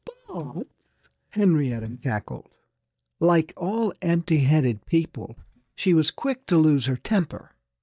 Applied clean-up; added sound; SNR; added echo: neural mask model DeepFilterNet 3.